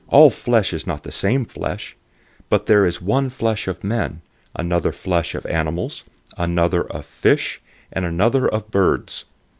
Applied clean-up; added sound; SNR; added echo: none; none; none; none.